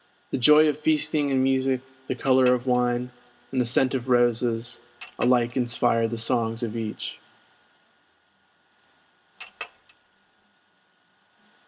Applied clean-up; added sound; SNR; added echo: none; Chink, clink; 18 dB; none.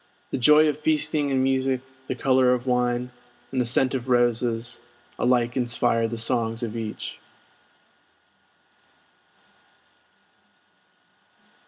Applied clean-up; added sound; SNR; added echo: none; none; none; none.